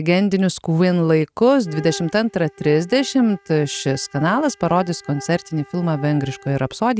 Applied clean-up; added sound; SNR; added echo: neural mask model RNNoise.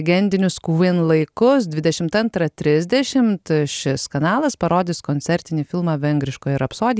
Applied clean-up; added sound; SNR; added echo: none; none; none; none.